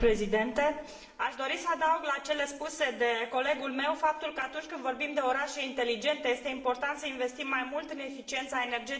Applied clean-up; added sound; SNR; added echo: none; none; none; reverberation time 0.9 s.